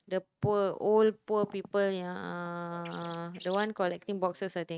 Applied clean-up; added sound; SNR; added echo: neural mask model RNNoise.